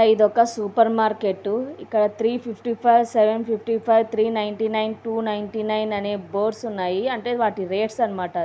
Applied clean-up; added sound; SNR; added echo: none; none; none; none.